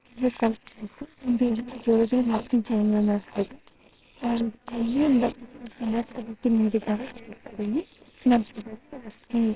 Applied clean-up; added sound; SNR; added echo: neural separator model SepFormer WHAMR!.